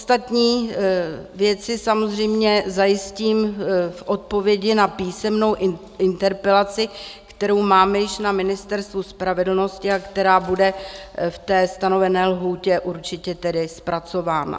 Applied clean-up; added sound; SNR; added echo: none; none; none; none.